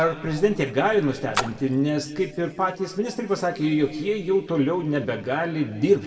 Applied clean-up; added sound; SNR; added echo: none; Splash, splatter; 10 dB; reverberation time 1.8 s.